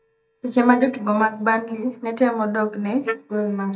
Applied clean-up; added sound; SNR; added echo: neural mask model DeepFilterNet 3.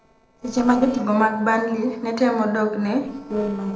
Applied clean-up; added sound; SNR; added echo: neural separator model SepFormer DNS4.